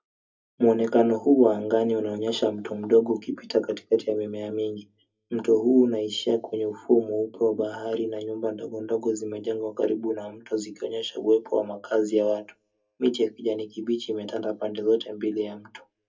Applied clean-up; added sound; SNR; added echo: none; none; none; reverberation time 0.3 s.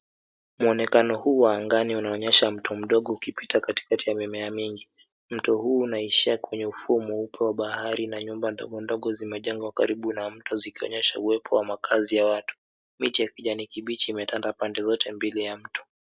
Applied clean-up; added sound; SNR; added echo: none; none; none; none.